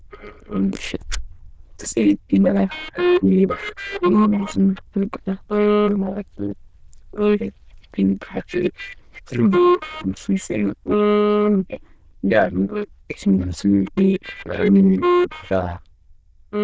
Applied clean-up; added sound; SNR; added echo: neural diffusion model UNIVERSE++.